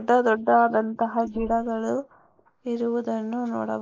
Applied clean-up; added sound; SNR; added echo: neural mask model Resemble Enhance denoiser.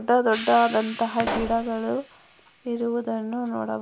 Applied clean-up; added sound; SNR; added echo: none; Explosion + Hi-hat; 11 dB; none.